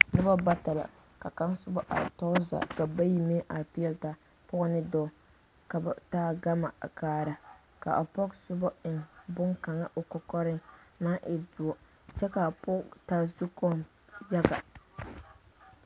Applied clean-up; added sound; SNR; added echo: none; none; none; none.